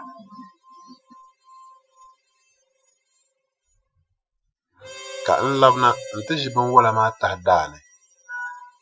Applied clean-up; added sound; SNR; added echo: classical method Wiener filter.